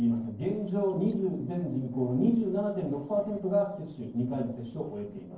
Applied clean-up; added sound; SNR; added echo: neural separator model SepFormer DNS4.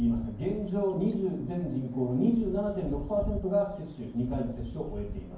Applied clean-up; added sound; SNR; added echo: none; Bird; 11 dB; reverberation time 0.9 s.